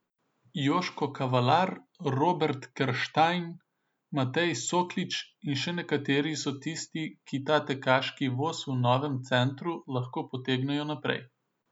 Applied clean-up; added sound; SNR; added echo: none; none; none; none.